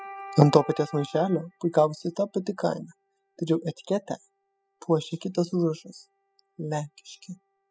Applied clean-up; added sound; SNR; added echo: classical method spectral subtraction.